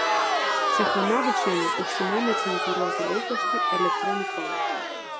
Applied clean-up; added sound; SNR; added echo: none; Crowd; -5 dB; none.